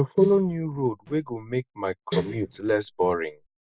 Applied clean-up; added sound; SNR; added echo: neural mask model Resemble Enhance denoiser.